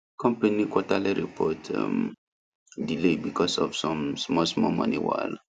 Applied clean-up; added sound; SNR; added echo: none; none; none; none.